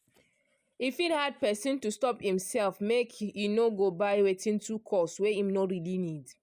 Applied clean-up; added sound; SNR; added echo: none; none; none; none.